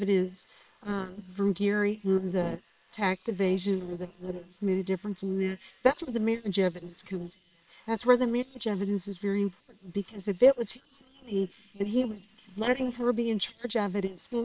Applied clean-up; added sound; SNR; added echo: neural separator model SepFormer WHAM!.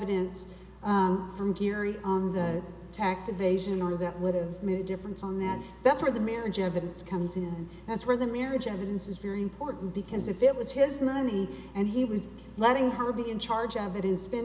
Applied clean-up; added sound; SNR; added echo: none; Brass instrument; 15 dB; none.